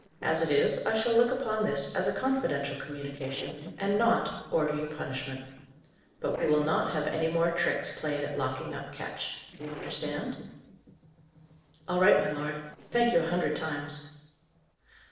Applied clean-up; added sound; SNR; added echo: neural separator model SepFormer DNS4.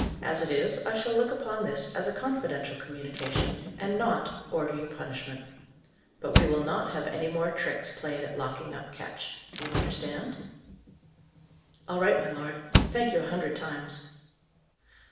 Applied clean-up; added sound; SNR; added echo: none; Slam; 2 dB; reverberation time 0.9 s.